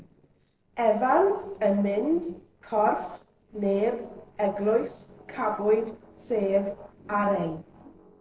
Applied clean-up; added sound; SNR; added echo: neural separator model SepFormer DNS4.